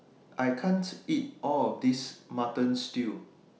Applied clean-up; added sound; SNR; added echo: none; none; none; none.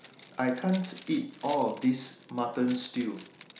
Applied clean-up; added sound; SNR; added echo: none; Zipper (clothing); 16 dB; none.